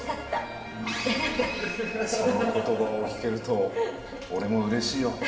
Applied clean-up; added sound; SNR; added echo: none; none; none; reverberation time 2.3 s.